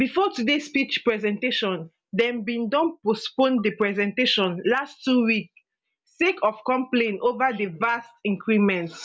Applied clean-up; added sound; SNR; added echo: none; none; none; none.